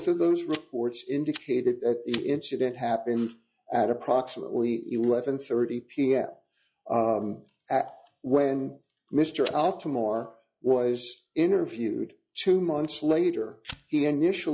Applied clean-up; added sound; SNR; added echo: classical method log-MMSE.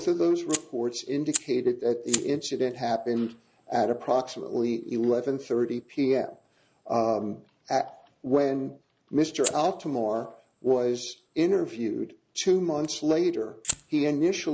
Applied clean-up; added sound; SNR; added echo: none; Fire; 14 dB; none.